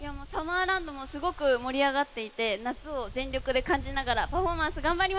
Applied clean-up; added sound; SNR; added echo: none; Wind; 11 dB; none.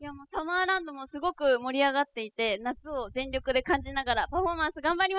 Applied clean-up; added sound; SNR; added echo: classical method spectral subtraction.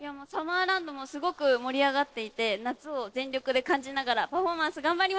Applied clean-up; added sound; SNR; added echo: neural separator model SepFormer DNS4.